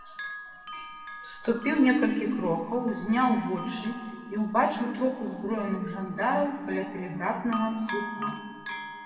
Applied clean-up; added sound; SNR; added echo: none; Bell; 12 dB; reverberation time 2.0 s.